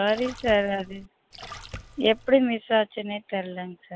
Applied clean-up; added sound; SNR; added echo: none; Splash, splatter; 16 dB; none.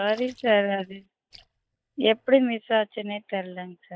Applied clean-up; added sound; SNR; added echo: neural mask model DeepFilterNet 3.